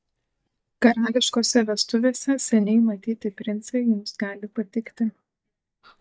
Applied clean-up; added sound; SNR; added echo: neural mask model DeepFilterNet 3.